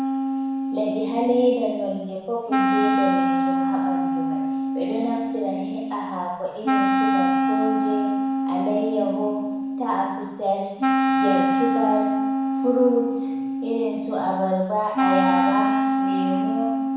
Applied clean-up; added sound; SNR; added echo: none; Wind instrument, woodwind instrument; -3 dB; reverberation time 1.1 s.